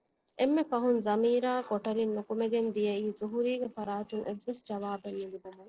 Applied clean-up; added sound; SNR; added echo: neural separator model SepFormer DNS4.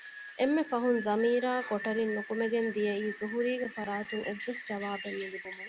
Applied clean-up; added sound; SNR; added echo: none; Rain; 11 dB; none.